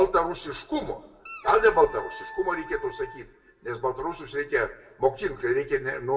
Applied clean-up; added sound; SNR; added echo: none; Wind instrument, woodwind instrument; 15 dB; reverberation time 1.1 s.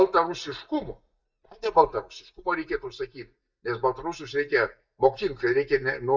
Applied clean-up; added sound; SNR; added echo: neural mask model DeepFilterNet 3.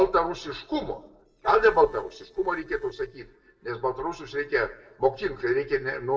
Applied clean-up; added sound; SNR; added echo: neural separator model SepFormer DNS4.